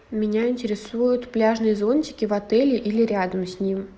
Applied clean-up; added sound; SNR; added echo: none; none; none; none.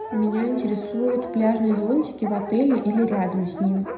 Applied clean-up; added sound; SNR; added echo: none; Dog; 10 dB; reverberation time 0.7 s.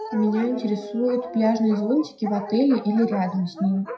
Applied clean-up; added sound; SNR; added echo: classical method WPE with log-MMSE.